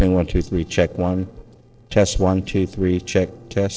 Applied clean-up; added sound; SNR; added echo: neural separator model SepFormer DNS4.